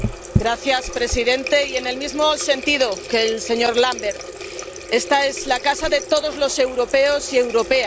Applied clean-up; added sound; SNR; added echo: none; Water tap, faucet; 13 dB; none.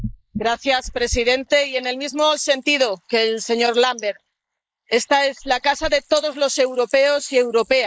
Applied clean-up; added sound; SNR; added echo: neural mask model Resemble Enhance denoiser.